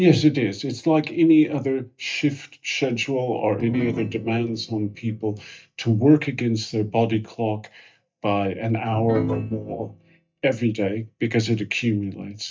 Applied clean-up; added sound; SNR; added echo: neural mask model DeepFilterNet 3.